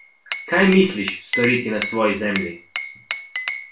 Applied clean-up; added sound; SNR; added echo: none; Glass; 8 dB; reverberation time 0.3 s.